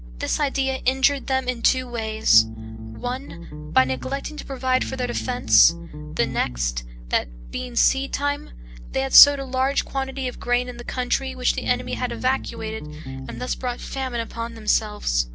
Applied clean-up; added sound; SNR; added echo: none; Bass guitar; 9 dB; none.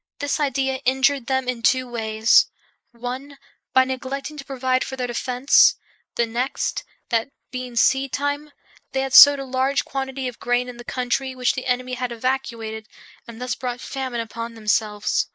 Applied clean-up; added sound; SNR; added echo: neural mask model Resemble Enhance denoiser.